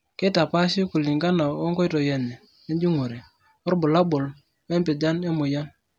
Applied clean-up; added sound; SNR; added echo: none; none; none; none.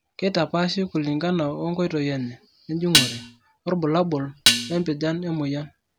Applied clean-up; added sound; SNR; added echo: none; Dishes, pots, and pans; -3 dB; none.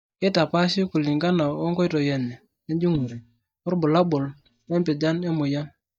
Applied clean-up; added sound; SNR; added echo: neural mask model DeepFilterNet 3.